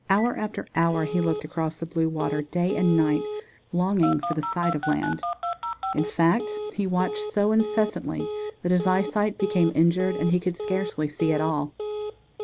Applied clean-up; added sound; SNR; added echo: none; Telephone; 8 dB; none.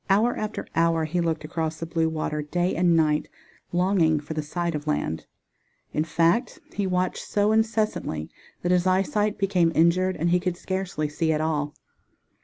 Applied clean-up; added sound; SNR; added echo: none; none; none; none.